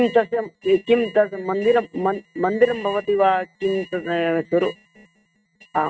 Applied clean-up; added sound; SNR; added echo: neural mask model RNNoise.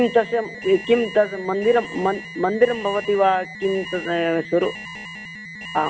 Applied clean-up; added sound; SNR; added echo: none; Alarm; 13 dB; none.